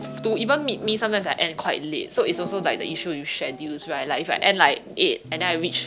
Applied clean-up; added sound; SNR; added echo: none; Guitar; 17 dB; none.